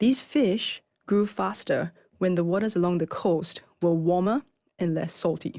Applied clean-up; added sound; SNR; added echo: none; none; none; none.